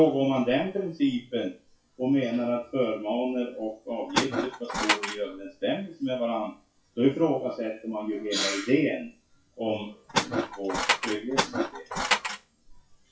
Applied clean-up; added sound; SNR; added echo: classical method WPE with log-MMSE.